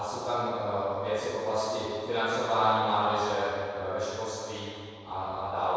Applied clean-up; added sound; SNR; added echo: none; none; none; reverberation time 2.2 s.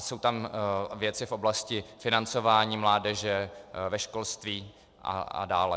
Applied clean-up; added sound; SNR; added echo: none; none; none; none.